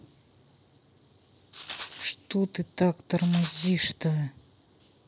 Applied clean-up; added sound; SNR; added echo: none; Rattle; 13 dB; none.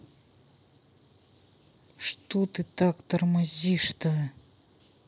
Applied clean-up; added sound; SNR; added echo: none; none; none; none.